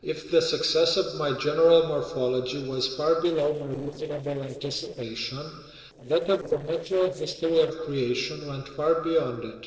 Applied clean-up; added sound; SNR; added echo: neural separator model SepFormer DNS4.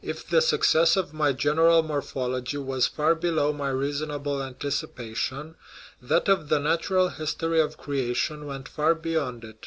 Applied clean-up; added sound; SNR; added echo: none; none; none; none.